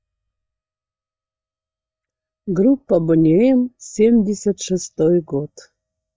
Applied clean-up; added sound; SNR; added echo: neural mask model DeepFilterNet 3.